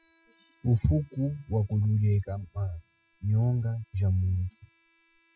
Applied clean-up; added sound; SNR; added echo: classical method spectral subtraction.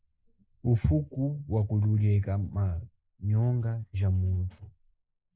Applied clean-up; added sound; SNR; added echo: neural mask model Resemble Enhance denoiser.